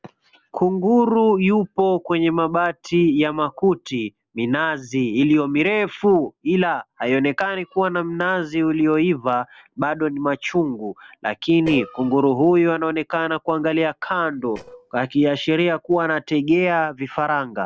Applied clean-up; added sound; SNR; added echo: neural separator model SepFormer DNS4.